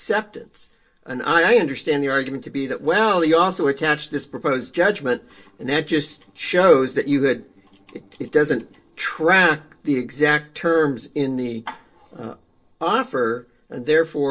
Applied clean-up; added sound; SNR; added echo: neural separator model SepFormer DNS4.